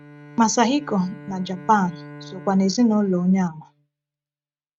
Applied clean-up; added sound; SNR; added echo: neural mask model RNNoise.